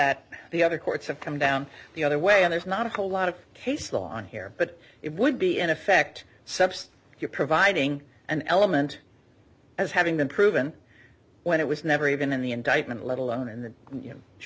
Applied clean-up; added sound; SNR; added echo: none; none; none; none.